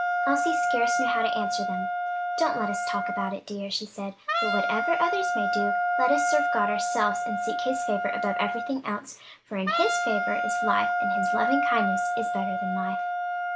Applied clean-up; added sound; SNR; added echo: none; Wind instrument, woodwind instrument; -3 dB; none.